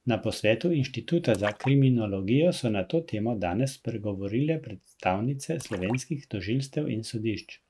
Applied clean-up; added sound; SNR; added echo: neural mask model RNNoise.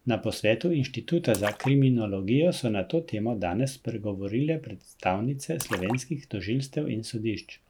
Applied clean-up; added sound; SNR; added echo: none; Splash, splatter; 15 dB; none.